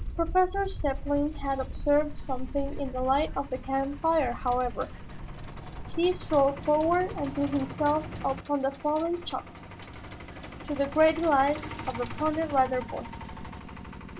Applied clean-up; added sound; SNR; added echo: none; Truck; 9 dB; none.